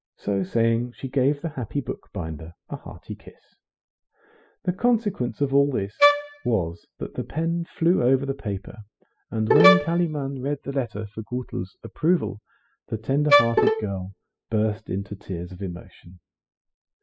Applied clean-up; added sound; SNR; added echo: classical method spectral subtraction.